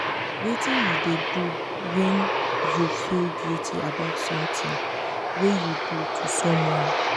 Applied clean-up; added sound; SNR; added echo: none; Aircraft; -2 dB; none.